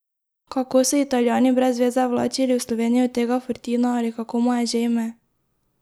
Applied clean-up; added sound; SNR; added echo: none; none; none; none.